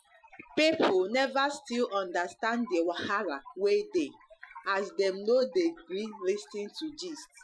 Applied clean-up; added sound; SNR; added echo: classical method Wiener filter.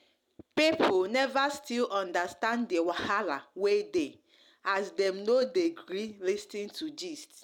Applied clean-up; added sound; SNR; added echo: none; none; none; none.